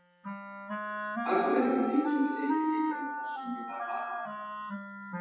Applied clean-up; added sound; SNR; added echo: classical method WPE with log-MMSE.